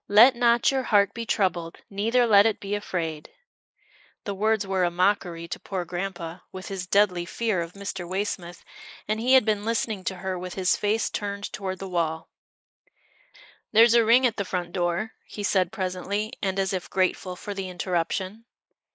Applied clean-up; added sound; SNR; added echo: neural mask model Resemble Enhance denoiser.